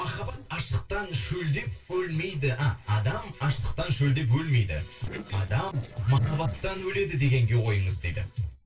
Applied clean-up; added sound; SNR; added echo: neural separator model SepFormer DNS4.